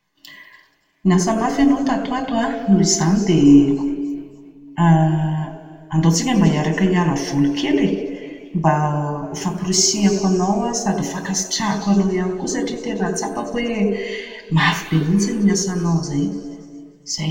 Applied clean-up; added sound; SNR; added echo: none; none; none; reverberation time 2.0 s.